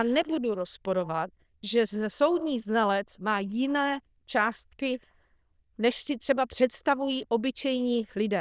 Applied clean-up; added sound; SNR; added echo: neural diffusion model UNIVERSE++.